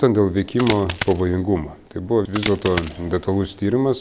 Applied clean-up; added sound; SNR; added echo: none; Coin (dropping); 9 dB; none.